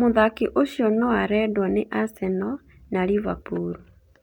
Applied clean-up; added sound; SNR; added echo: none; none; none; none.